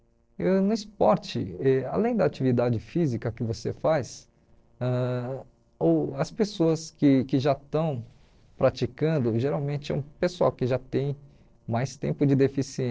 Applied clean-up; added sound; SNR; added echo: neural separator model SepFormer DNS4.